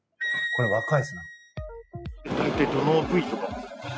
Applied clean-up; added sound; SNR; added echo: classical method spectral subtraction.